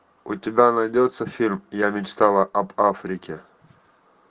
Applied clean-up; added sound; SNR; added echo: none; none; none; none.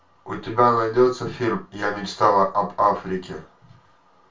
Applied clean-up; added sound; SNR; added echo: none; none; none; reverberation time 0.3 s.